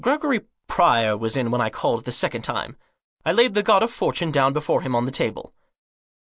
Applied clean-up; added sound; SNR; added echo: none; none; none; none.